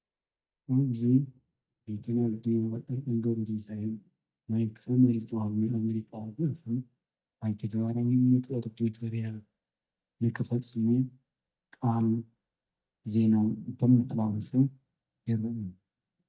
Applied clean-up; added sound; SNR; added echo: neural mask model DeepFilterNet 3.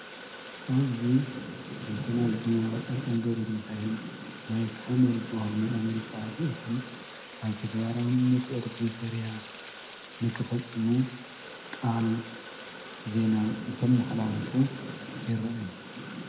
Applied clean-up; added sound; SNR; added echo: none; Thunder / Rain; 11 dB; reverberation time 0.8 s.